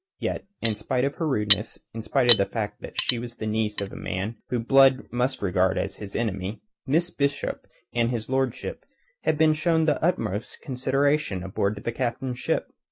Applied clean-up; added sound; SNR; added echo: none; Cutlery, silverware; 3 dB; none.